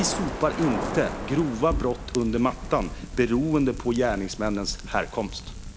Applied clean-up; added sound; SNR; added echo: none; Crackle; 8 dB; none.